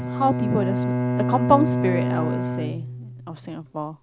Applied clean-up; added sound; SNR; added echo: none; Bowed string instrument; 0 dB; none.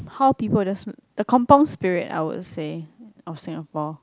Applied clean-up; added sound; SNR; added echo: none; none; none; none.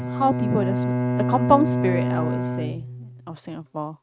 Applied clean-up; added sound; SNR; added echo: neural mask model RNNoise.